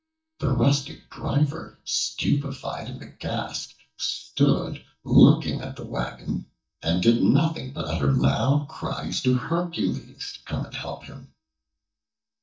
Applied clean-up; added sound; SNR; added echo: neural mask model DeepFilterNet 3.